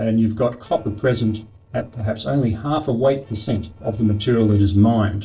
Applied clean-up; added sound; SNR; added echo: neural separator model SepFormer DNS4.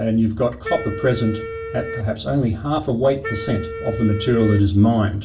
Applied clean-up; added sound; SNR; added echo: none; Wind instrument, woodwind instrument; 12 dB; reverberation time 0.3 s.